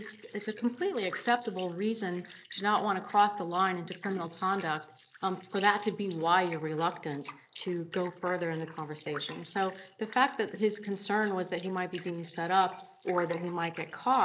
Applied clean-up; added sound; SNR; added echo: neural mask model Resemble Enhance denoiser.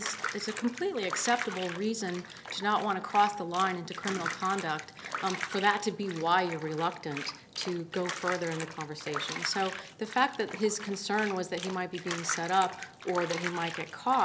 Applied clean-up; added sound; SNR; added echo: none; Bathtub (filling or washing); 9 dB; none.